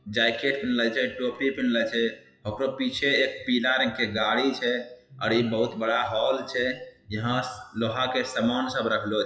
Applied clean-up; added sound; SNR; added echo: classical method WPE with log-MMSE.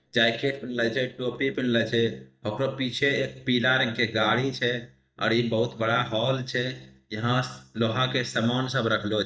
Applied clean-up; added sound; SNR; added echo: neural mask model DeepFilterNet 3.